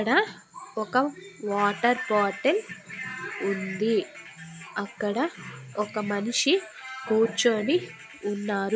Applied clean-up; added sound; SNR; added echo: none; none; none; none.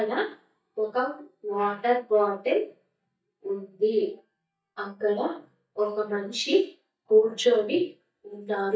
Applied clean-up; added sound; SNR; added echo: neural mask model DeepFilterNet 3.